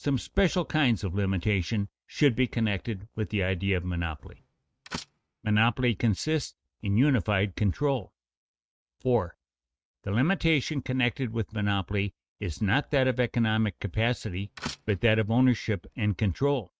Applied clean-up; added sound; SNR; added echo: neural mask model RNNoise.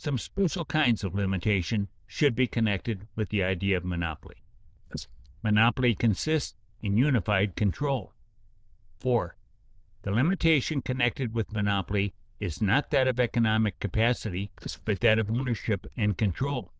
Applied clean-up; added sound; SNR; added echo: neural diffusion model UNIVERSE++.